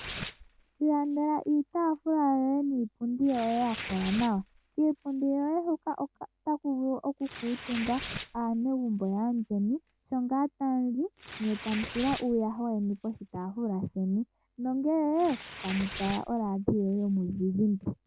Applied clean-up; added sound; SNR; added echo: none; Tearing; 16 dB; none.